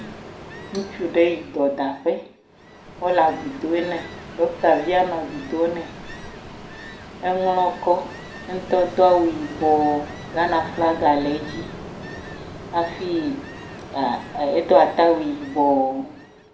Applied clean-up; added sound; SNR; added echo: none; Ocean; 14 dB; reverberation time 0.4 s.